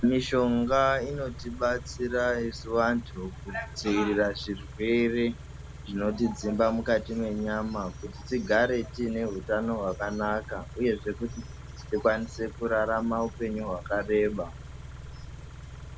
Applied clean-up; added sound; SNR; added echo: none; Idling / Car; 13 dB; none.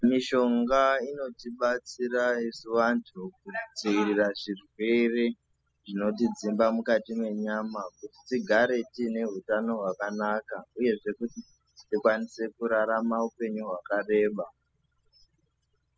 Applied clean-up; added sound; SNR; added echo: classical method spectral subtraction.